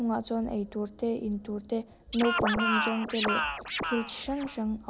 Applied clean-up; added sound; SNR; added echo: none; Scratching (performance technique); 0 dB; none.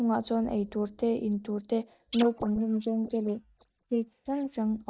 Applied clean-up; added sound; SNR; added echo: neural mask model DeepFilterNet 3.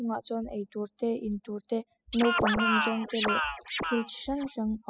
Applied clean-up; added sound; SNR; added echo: classical method spectral subtraction.